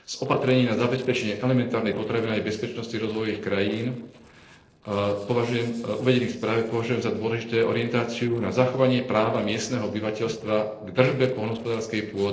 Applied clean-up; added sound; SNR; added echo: neural separator model SepFormer DNS4.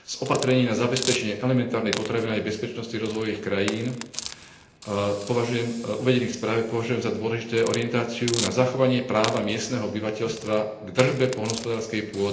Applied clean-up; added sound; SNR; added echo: none; Hiss; 13 dB; reverberation time 0.9 s.